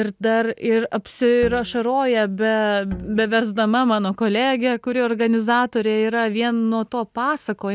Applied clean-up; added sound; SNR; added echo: none; Bowed string instrument; 17 dB; none.